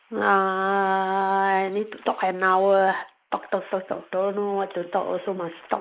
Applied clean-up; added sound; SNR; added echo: neural mask model Resemble Enhance denoiser.